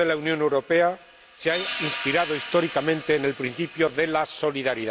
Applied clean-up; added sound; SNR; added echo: none; Hi-hat; 11 dB; none.